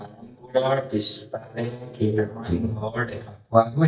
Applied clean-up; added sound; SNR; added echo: neural mask model DeepFilterNet 3.